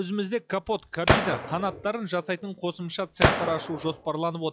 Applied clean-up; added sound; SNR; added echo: classical method log-MMSE.